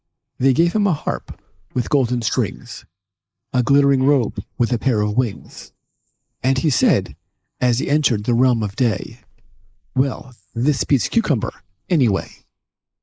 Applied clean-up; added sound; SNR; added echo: neural mask model Resemble Enhance denoiser.